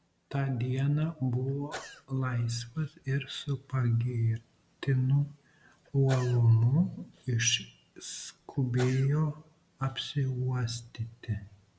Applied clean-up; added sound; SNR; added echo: none; Sneeze / Cough; 19 dB; none.